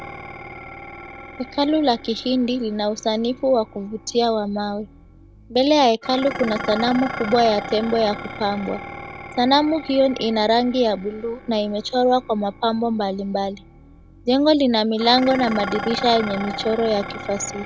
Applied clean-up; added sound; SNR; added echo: none; Dishes, pots, and pans; 13 dB; none.